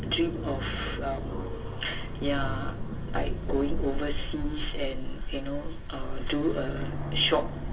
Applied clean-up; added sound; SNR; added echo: none; Aircraft; -1 dB; reverberation time 0.1 s.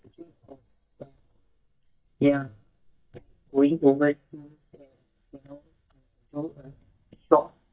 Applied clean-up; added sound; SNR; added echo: neural mask model DeepFilterNet 3.